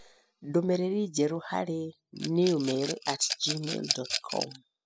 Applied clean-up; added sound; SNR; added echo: classical method spectral subtraction.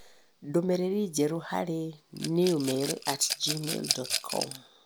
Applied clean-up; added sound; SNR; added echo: none; Rattle / Glass; 5 dB; none.